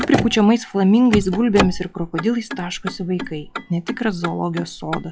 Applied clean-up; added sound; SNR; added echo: classical method log-MMSE.